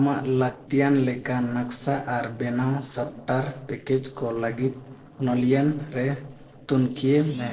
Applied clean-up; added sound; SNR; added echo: neural separator model SepFormer DNS4.